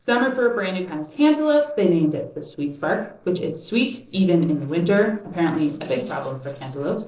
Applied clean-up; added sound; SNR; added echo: neural separator model SepFormer DNS4.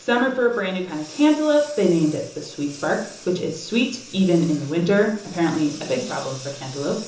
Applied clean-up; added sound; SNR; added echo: none; Engine; 19 dB; reverberation time 0.6 s.